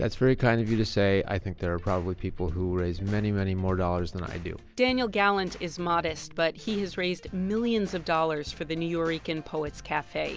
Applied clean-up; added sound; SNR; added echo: none; none; none; none.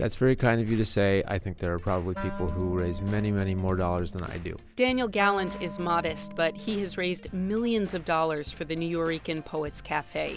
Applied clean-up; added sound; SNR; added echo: none; Wind instrument, woodwind instrument; 13 dB; none.